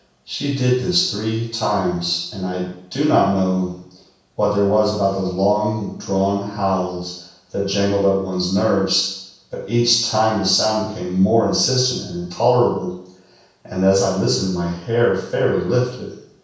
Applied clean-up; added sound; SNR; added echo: none; none; none; reverberation time 0.7 s.